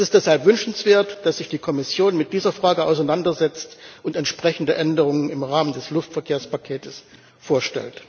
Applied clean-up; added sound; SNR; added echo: none; none; none; none.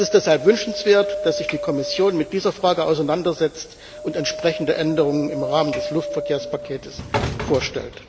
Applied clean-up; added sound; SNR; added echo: none; Wind + Sliding door / Train; 8 dB; none.